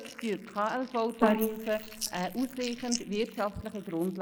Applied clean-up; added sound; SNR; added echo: neural mask model Resemble Enhance denoiser.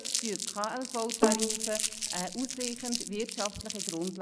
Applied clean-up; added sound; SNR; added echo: none; Bowed string instrument + Crumpling, crinkling; -4 dB; none.